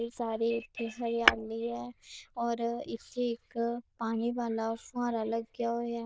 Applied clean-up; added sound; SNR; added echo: neural diffusion model UNIVERSE++.